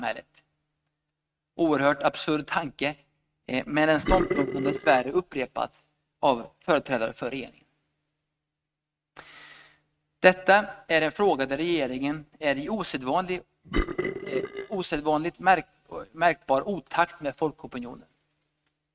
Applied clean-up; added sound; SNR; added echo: neural mask model RNNoise.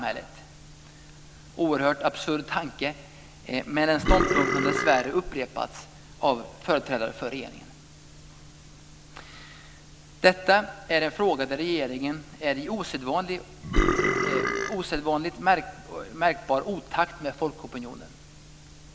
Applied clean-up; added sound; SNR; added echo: none; Burping, eructation; -3 dB; none.